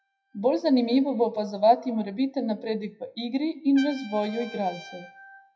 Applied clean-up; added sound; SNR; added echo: classical method WPE with log-MMSE.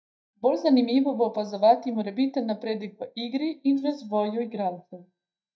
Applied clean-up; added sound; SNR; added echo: neural mask model DeepFilterNet 3.